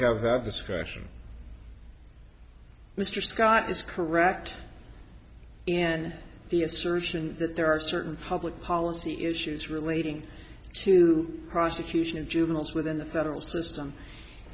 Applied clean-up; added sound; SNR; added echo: none; none; none; none.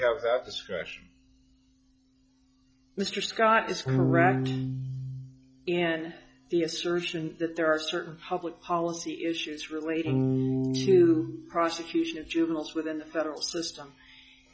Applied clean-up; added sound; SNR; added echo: classical method log-MMSE.